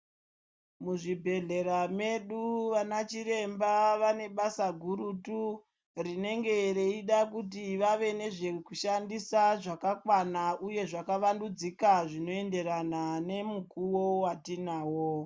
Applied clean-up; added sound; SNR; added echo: none; none; none; none.